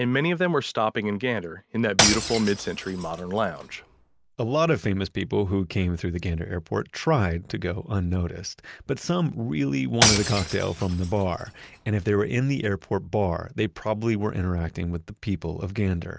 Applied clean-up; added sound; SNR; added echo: none; Shatter / Crushing; 2 dB; none.